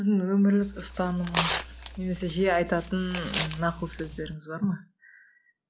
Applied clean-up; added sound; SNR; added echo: none; Tearing; 3 dB; none.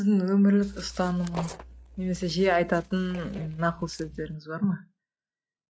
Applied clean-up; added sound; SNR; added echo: neural mask model RNNoise.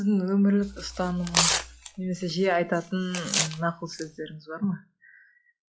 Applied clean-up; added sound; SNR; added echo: classical method log-MMSE.